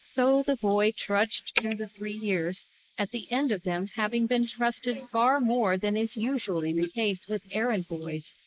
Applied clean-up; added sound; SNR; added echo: neural mask model Resemble Enhance denoiser.